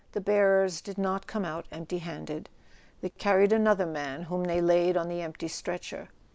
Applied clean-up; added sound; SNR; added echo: none; none; none; none.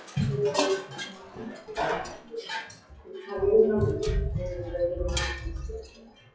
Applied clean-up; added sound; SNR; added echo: classical method WPE with log-MMSE.